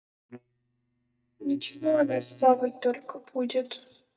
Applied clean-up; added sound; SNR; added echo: neural mask model DeepFilterNet 3.